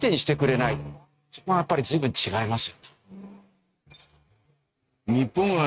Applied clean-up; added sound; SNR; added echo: neural mask model RNNoise.